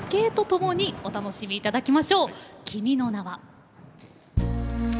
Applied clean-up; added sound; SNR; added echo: none; Thunder / Rain; 15 dB; none.